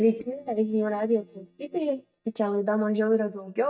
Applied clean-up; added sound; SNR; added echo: neural mask model DeepFilterNet 3.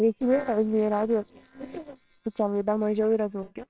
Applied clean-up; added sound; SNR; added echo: neural separator model SepFormer WHAMR!.